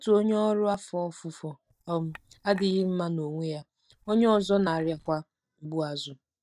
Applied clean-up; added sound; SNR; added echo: neural mask model DeepFilterNet 3.